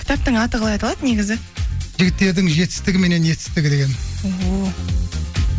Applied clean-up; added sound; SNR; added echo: none; none; none; none.